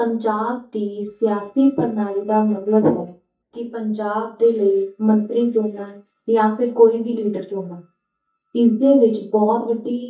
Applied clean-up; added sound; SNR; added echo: neural mask model DeepFilterNet 3.